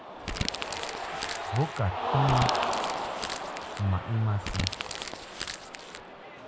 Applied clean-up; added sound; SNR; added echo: none; Cheering + Crumpling, crinkling; 0 dB; none.